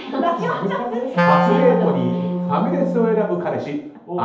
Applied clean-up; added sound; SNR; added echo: none; Wind instrument, woodwind instrument; 1 dB; reverberation time 2.2 s.